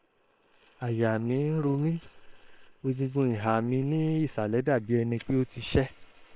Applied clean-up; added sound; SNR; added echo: neural separator model SepFormer WHAM!.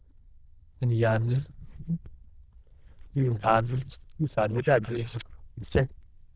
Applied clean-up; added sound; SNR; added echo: neural diffusion model UNIVERSE++.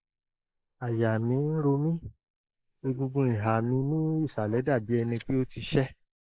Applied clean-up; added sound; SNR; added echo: neural mask model Resemble Enhance denoiser.